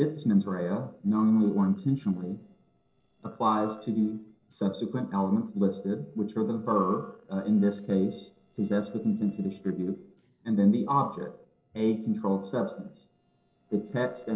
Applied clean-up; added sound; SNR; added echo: neural separator model SepFormer DNS4.